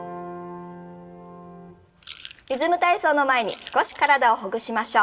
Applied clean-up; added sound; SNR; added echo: none; Chewing, mastication / Crushing; 15 dB; reverberation time 0.2 s.